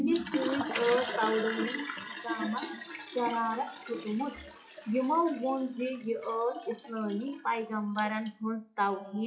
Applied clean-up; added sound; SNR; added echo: classical method WPE with log-MMSE.